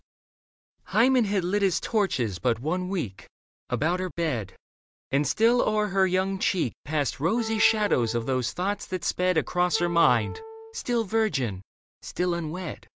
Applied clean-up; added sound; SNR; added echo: none; Wind instrument, woodwind instrument; 14 dB; none.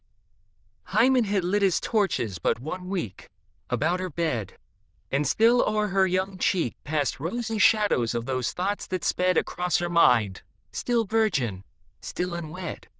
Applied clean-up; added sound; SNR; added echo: neural diffusion model UNIVERSE++.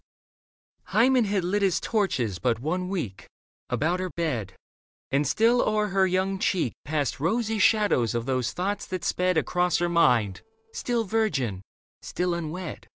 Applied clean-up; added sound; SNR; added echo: neural separator model SepFormer DNS4.